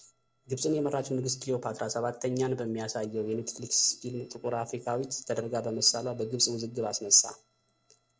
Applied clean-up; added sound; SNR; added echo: neural separator model SepFormer DNS4.